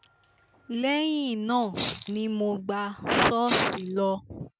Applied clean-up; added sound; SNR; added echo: none; Rattle (instrument); 10 dB; none.